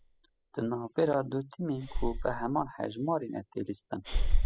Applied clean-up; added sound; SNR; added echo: classical method spectral subtraction.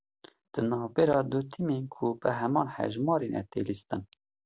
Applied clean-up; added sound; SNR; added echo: none; none; none; none.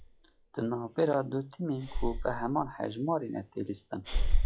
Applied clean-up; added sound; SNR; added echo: classical method log-MMSE.